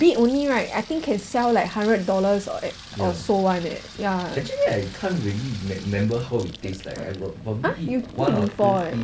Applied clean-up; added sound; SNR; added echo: none; Sink (filling or washing) / Water tap, faucet; 19 dB; none.